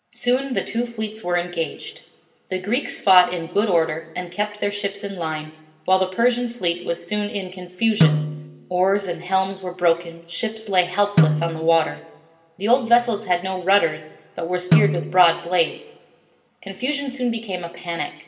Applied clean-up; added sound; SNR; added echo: none; Snare drum; 2 dB; reverberation time 0.9 s.